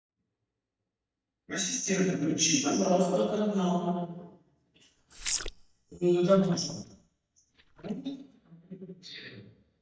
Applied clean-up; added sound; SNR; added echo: neural mask model DeepFilterNet 3.